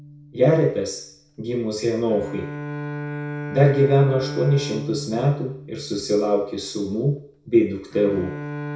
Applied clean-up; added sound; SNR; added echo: none; Bowed string instrument; 11 dB; reverberation time 0.6 s.